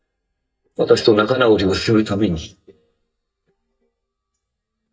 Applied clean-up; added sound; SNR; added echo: neural mask model DeepFilterNet 3.